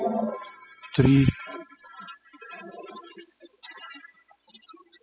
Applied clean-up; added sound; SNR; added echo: classical method spectral subtraction.